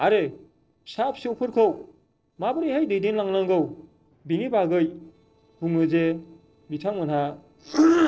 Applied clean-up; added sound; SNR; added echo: neural separator model SepFormer DNS4.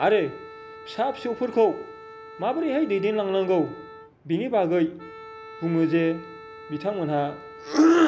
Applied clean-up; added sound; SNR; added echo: none; Wind instrument, woodwind instrument; 18 dB; none.